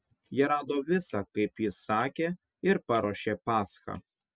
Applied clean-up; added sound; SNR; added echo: none; none; none; none.